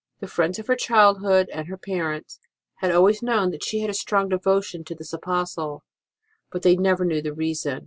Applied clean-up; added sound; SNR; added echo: none; none; none; none.